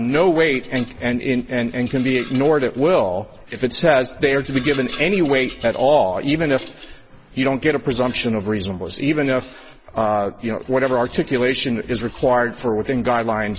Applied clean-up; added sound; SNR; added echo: none; Rattle; 20 dB; none.